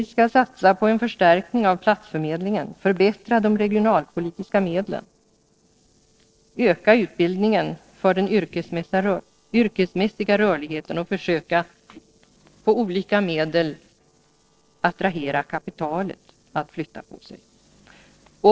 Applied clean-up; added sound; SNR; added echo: neural separator model SepFormer DNS4.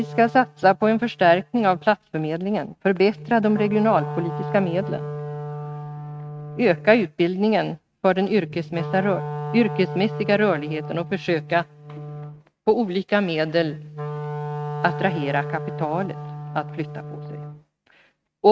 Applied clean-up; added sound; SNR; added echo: neural mask model RNNoise.